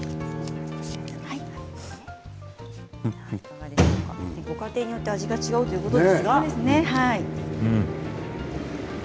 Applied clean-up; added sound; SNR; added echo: none; Bowed string instrument; 8 dB; none.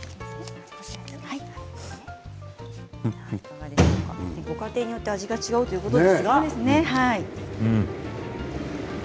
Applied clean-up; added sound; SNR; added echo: none; none; none; none.